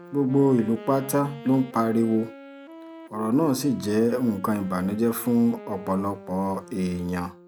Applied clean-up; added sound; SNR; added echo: none; Wind instrument, woodwind instrument; 17 dB; none.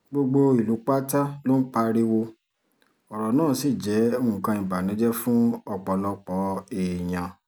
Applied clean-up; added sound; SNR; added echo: none; none; none; none.